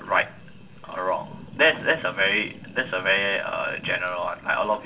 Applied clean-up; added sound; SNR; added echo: none; Sink (filling or washing); 18 dB; reverberation time 0.2 s.